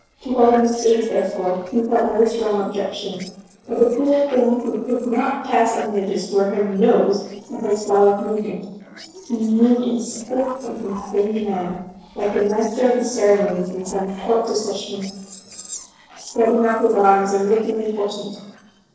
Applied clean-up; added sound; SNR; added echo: neural separator model SepFormer DNS4.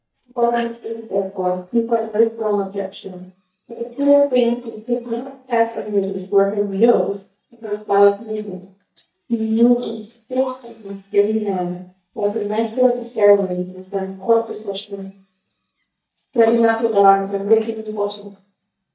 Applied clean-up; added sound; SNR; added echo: neural mask model DeepFilterNet 3.